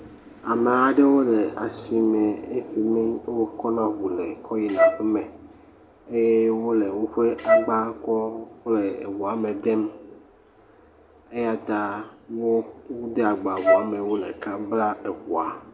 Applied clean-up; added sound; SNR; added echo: none; Wind instrument, woodwind instrument; -2 dB; none.